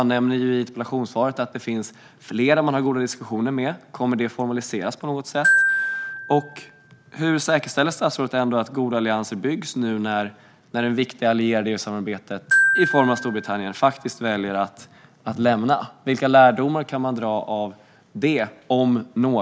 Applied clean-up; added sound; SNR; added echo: none; Glockenspiel; 3 dB; none.